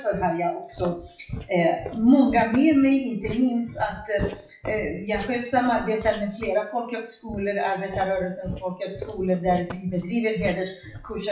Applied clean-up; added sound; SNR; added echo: classical method WPE with log-MMSE.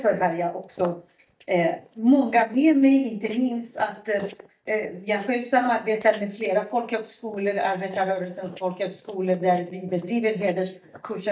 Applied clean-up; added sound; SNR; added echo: neural mask model DeepFilterNet 3.